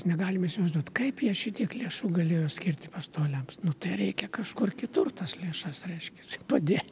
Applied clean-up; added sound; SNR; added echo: none; none; none; none.